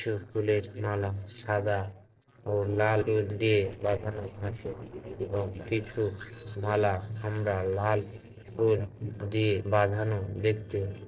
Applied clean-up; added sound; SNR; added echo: neural separator model SepFormer DNS4.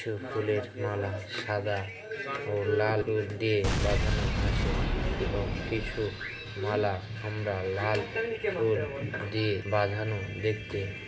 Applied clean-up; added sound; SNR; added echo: none; Boom; 0 dB; reverberation time 1.3 s.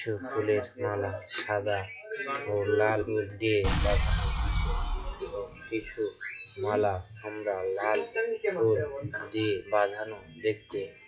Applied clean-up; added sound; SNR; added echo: classical method WPE with log-MMSE.